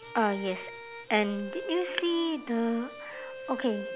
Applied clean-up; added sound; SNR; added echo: none; Bowed string instrument; 11 dB; none.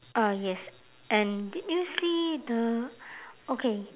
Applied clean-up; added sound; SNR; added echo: none; none; none; none.